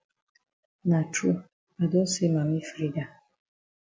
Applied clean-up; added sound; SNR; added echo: none; none; none; none.